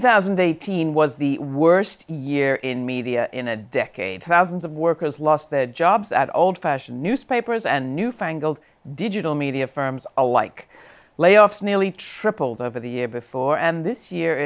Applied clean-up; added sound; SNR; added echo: none; none; none; none.